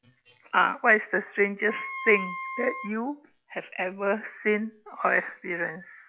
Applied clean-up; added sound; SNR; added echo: classical method log-MMSE.